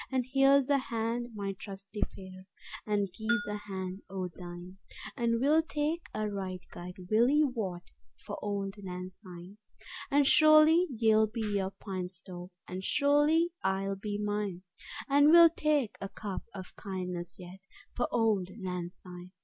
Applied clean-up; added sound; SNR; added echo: none; Bell; 12 dB; none.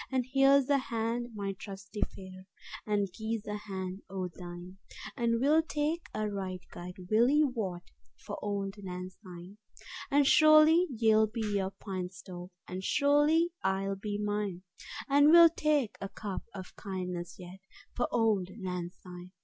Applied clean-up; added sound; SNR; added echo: none; none; none; none.